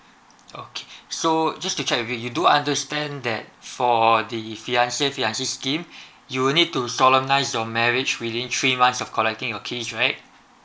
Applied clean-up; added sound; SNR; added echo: none; none; none; none.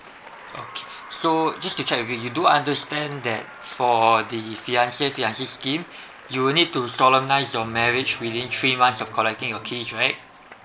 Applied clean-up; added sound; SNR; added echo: none; Electric guitar / Bass guitar + Applause; 18 dB; none.